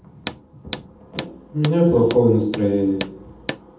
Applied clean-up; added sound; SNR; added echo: none; Hammer; 14 dB; reverberation time 0.8 s.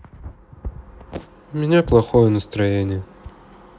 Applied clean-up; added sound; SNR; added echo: none; none; none; none.